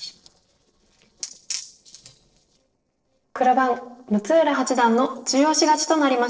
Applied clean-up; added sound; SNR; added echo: neural separator model SepFormer DNS4.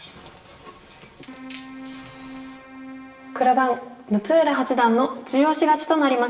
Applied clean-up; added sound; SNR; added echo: none; Keyboard (musical); 19 dB; reverberation time 0.9 s.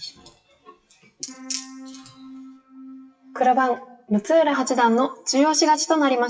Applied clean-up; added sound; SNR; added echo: classical method WPE with log-MMSE.